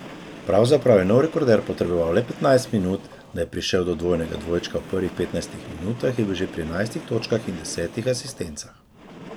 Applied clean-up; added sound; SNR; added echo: none; Train; 16 dB; none.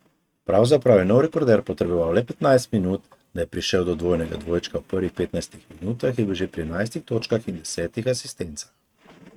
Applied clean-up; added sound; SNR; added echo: neural mask model RNNoise.